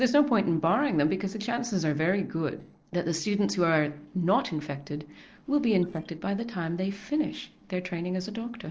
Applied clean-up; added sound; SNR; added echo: neural separator model SepFormer DNS4.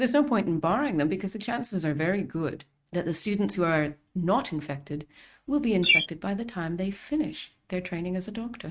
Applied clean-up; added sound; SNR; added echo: neural mask model RNNoise.